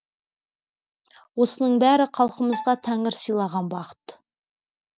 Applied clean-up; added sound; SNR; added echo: none; Bowed string instrument; 16 dB; none.